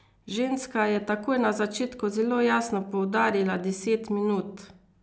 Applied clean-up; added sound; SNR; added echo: none; none; none; none.